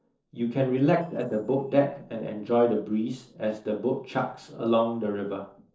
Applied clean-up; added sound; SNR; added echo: neural separator model SepFormer DNS4.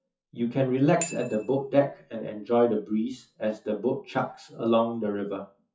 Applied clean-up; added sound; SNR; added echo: classical method WPE with log-MMSE.